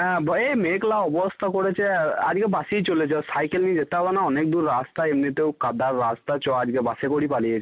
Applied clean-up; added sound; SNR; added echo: none; none; none; none.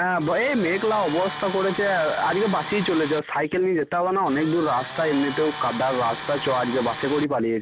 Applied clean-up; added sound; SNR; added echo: none; Tools; 11 dB; none.